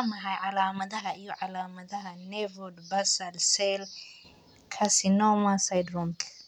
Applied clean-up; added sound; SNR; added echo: none; none; none; none.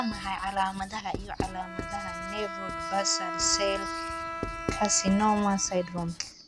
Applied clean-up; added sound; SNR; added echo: none; Bowed string instrument + Writing; 6 dB; none.